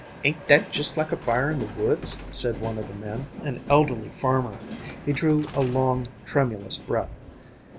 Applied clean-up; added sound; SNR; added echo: none; Train; 14 dB; none.